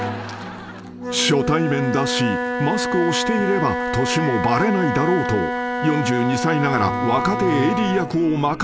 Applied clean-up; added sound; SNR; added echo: none; Wind instrument, woodwind instrument; 3 dB; none.